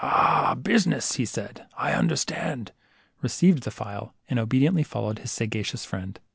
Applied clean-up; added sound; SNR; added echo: none; none; none; none.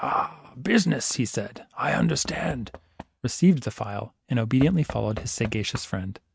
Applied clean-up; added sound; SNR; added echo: neural mask model RNNoise.